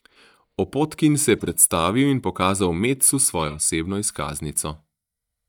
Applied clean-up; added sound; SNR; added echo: neural mask model DeepFilterNet 3.